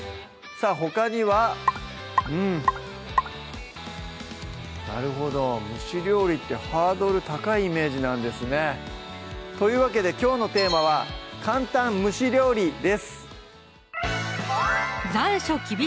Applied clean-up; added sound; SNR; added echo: none; none; none; none.